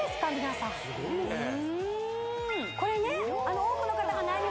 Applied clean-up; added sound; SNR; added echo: none; none; none; none.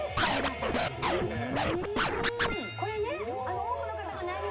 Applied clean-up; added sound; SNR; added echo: none; Scratching (performance technique); -3 dB; reverberation time 0.4 s.